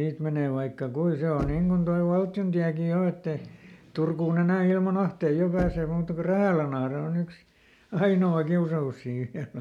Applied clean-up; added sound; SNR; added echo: none; Knock; 14 dB; none.